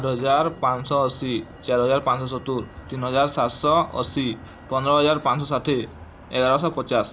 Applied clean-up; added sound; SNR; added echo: none; Motor vehicle (road); 19 dB; none.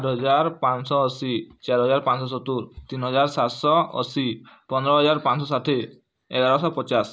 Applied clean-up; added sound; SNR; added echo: none; none; none; none.